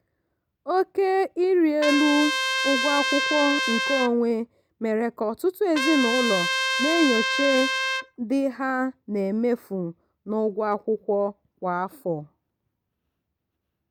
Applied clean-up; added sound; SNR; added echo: none; Trumpet; 1 dB; none.